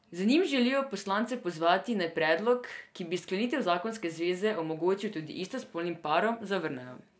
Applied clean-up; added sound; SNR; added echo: none; none; none; none.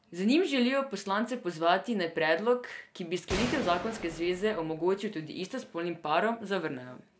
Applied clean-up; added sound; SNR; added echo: none; Gunshot, gunfire; 9 dB; none.